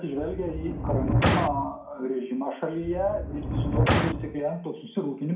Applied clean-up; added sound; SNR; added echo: none; Sliding door; -2 dB; reverberation time 0.5 s.